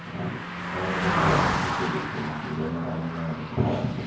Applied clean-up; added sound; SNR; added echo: none; Car passing by; -1 dB; reverberation time 0.9 s.